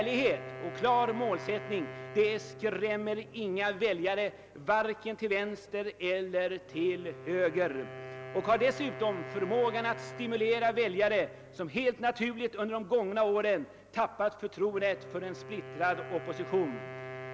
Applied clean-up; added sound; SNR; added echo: none; Wind instrument, woodwind instrument; 14 dB; none.